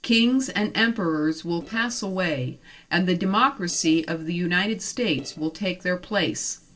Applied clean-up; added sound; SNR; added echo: neural separator model SepFormer DNS4.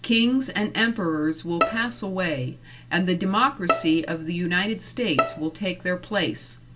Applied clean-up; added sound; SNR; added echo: none; Bowed string instrument; 6 dB; reverberation time 0.2 s.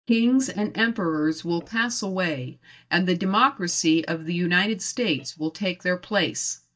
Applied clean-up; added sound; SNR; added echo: neural mask model DeepFilterNet 3.